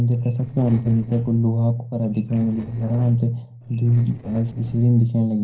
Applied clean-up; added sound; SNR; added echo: neural separator model SepFormer DNS4.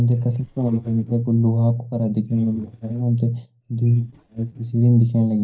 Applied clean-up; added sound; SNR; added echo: neural mask model DeepFilterNet 3.